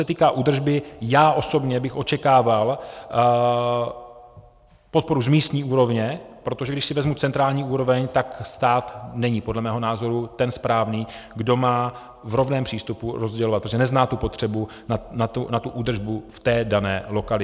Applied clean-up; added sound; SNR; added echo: none; none; none; none.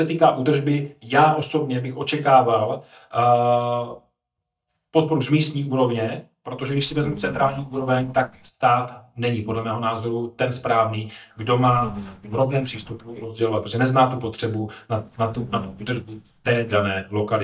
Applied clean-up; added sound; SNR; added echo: neural mask model DeepFilterNet 3.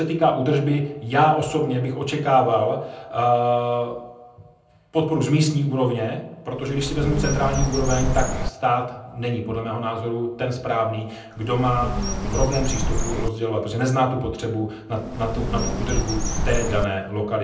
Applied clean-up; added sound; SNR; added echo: none; Bird; 1 dB; reverberation time 0.6 s.